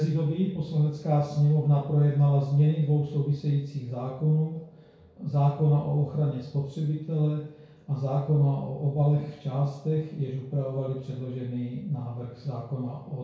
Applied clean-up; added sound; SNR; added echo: none; none; none; reverberation time 0.6 s.